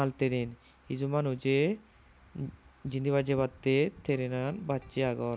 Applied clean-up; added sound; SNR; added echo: none; none; none; none.